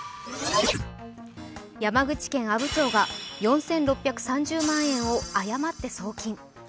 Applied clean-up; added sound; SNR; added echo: none; none; none; none.